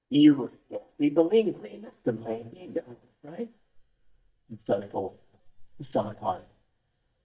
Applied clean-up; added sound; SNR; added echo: neural mask model DeepFilterNet 3.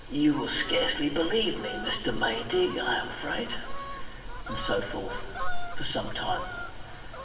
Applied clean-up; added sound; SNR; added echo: none; Fowl; 12 dB; reverberation time 2.2 s.